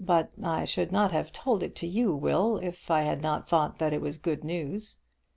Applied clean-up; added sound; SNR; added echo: none; none; none; none.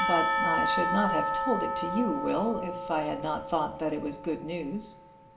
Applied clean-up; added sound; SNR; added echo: none; Church bell / Percussion; 0 dB; reverberation time 1.7 s.